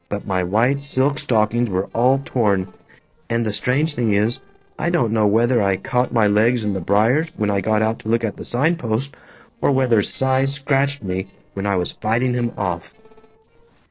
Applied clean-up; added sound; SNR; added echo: neural separator model SepFormer DNS4.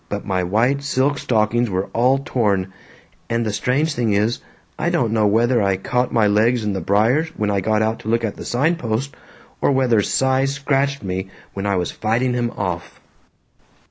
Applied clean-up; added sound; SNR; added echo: none; none; none; none.